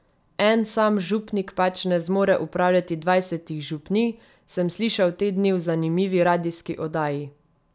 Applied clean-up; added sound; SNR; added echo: none; none; none; none.